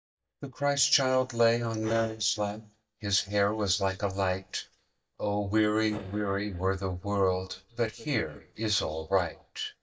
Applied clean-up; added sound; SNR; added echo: neural mask model DeepFilterNet 3.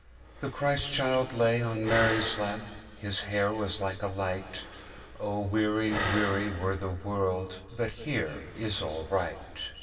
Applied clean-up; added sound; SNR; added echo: none; Breathing; 10 dB; reverberation time 1.8 s.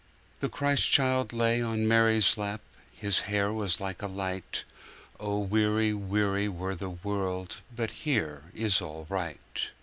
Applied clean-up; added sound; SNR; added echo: none; none; none; none.